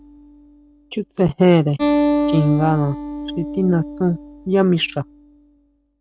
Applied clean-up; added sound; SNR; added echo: none; Acoustic guitar; 5 dB; none.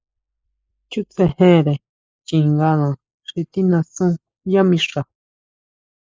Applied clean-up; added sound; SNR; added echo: neural mask model Resemble Enhance denoiser.